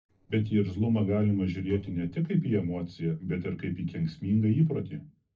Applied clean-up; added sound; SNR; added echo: neural separator model SepFormer DNS4.